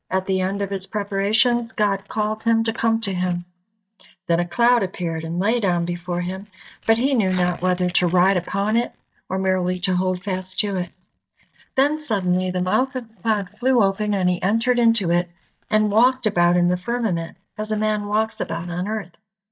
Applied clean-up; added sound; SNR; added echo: neural mask model DeepFilterNet 3.